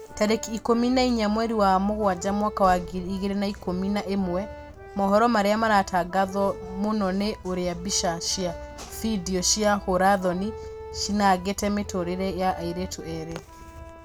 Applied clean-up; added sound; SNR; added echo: none; Accordion; 17 dB; none.